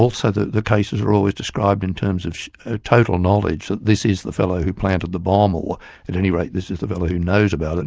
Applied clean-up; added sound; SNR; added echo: none; none; none; none.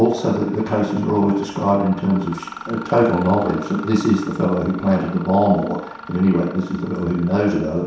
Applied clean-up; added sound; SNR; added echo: none; Mechanisms; 16 dB; reverberation time 0.7 s.